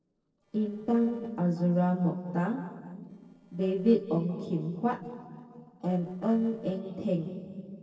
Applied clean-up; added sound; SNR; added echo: neural separator model SepFormer DNS4.